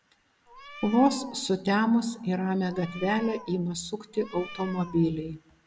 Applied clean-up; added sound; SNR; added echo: none; Meow; 18 dB; none.